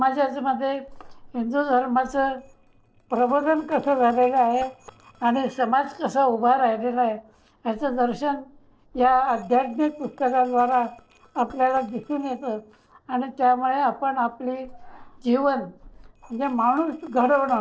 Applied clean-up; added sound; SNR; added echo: neural separator model SepFormer DNS4.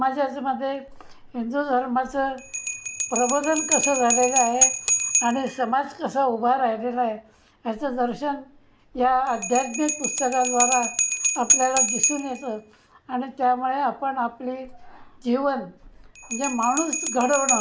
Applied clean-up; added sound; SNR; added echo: none; Bell; 3 dB; none.